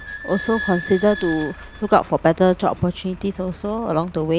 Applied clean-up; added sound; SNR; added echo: none; Squeak / Idling; 14 dB; none.